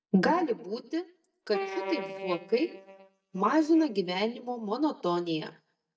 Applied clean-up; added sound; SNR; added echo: neural mask model DeepFilterNet 3.